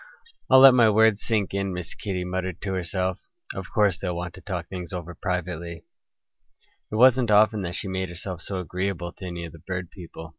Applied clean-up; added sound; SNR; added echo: none; none; none; none.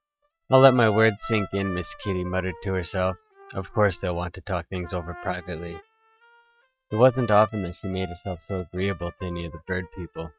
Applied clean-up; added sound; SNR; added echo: neural mask model RNNoise.